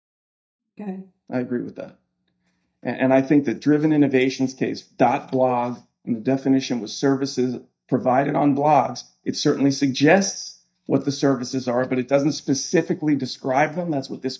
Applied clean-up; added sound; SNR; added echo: neural mask model DeepFilterNet 3.